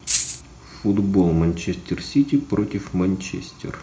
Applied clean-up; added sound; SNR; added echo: none; Rattle (instrument); 2 dB; reverberation time 0.4 s.